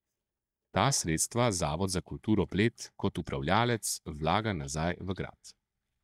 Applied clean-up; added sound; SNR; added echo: neural mask model DeepFilterNet 3.